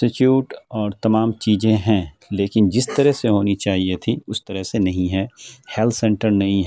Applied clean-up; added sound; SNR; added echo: none; none; none; none.